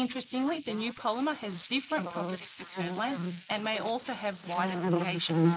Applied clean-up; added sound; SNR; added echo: neural mask model Resemble Enhance denoiser.